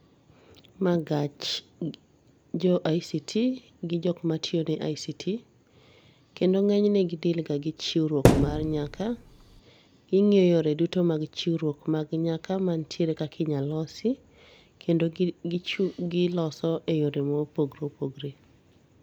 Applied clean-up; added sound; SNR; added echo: none; Thump, thud; -2 dB; none.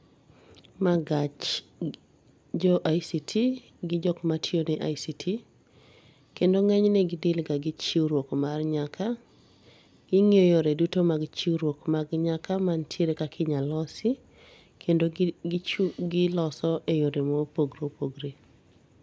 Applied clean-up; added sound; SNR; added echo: none; none; none; none.